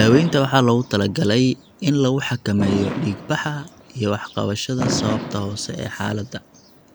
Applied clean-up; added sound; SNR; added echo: none; Fireworks; 10 dB; none.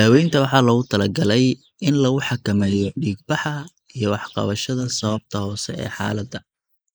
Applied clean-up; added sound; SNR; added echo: neural mask model Resemble Enhance denoiser.